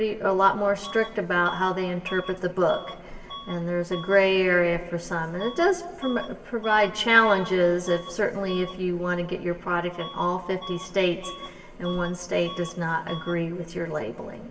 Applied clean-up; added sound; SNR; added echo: none; Bus / Alarm; 17 dB; reverberation time 2.0 s.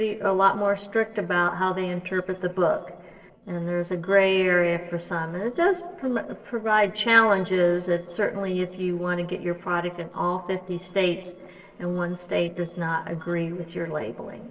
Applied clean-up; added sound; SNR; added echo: neural separator model SepFormer DNS4.